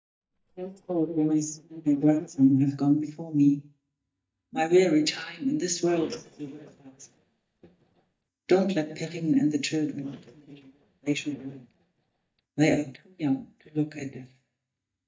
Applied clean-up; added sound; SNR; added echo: neural mask model DeepFilterNet 3.